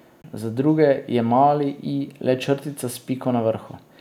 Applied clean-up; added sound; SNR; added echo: none; none; none; none.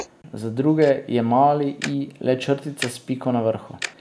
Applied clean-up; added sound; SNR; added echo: none; Tick-tock + Writing; 16 dB; none.